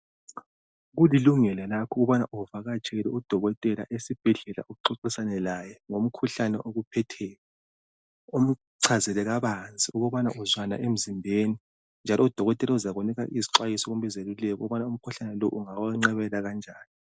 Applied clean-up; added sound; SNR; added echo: none; none; none; none.